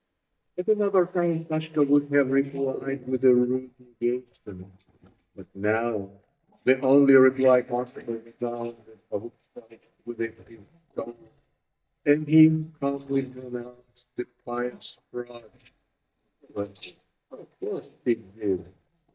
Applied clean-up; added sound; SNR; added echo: neural mask model DeepFilterNet 3.